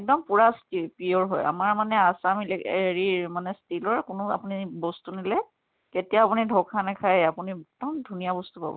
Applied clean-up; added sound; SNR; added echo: none; none; none; none.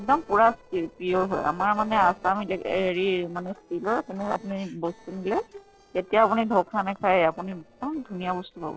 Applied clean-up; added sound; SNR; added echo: neural separator model SepFormer DNS4.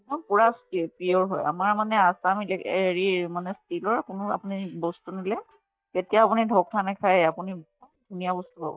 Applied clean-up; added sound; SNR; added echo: neural mask model DeepFilterNet 3.